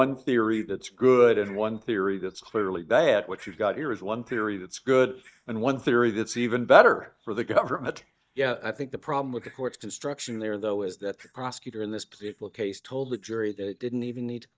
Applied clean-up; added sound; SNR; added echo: neural mask model DeepFilterNet 3.